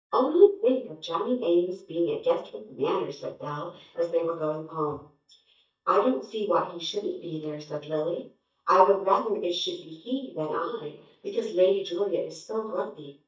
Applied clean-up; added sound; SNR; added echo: neural mask model DeepFilterNet 3.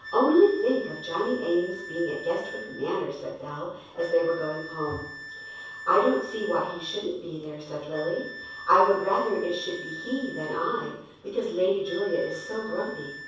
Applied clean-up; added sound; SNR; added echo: none; Wind instrument, woodwind instrument; 14 dB; reverberation time 0.7 s.